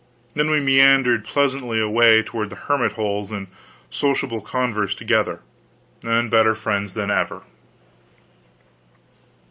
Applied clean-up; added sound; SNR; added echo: none; none; none; none.